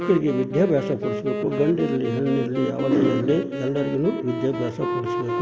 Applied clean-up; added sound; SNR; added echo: none; Wind instrument, woodwind instrument; 5 dB; none.